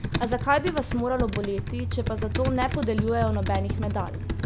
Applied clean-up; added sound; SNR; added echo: none; Computer keyboard; 1 dB; none.